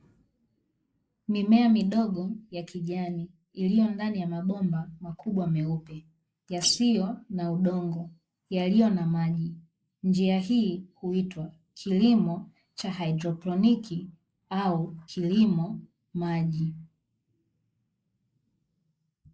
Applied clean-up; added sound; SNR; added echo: neural mask model Resemble Enhance denoiser.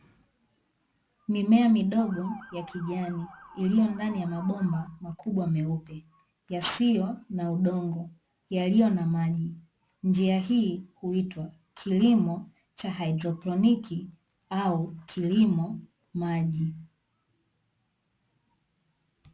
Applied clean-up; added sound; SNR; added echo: none; Motor vehicle (road) / Siren; 18 dB; none.